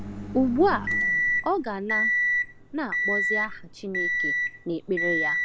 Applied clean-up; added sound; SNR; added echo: none; Microwave oven; -2 dB; none.